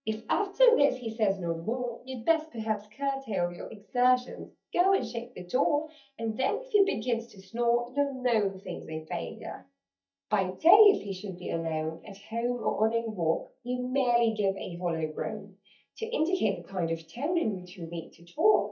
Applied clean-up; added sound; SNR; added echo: neural mask model DeepFilterNet 3.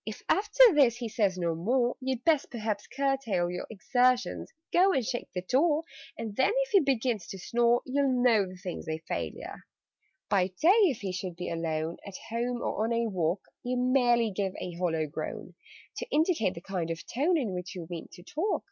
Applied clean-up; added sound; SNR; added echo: none; none; none; none.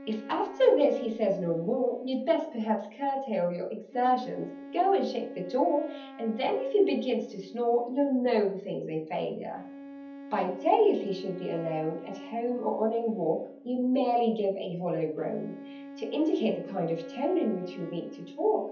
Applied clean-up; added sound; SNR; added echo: none; Wind instrument, woodwind instrument; 17 dB; reverberation time 0.7 s.